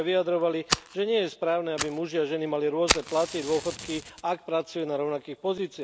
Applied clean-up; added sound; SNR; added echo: none; Fire; 8 dB; none.